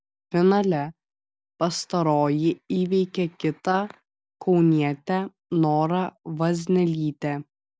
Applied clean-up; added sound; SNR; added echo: none; none; none; none.